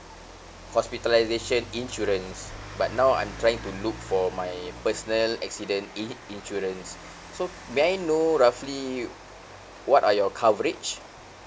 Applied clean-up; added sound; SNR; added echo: none; Rain; 16 dB; none.